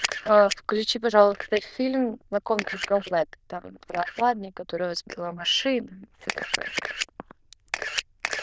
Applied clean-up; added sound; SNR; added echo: neural diffusion model UNIVERSE++.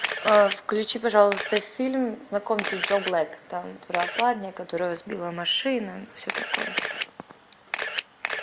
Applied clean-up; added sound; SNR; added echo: none; Camera; 6 dB; none.